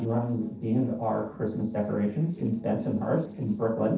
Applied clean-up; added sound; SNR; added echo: neural separator model SepFormer DNS4.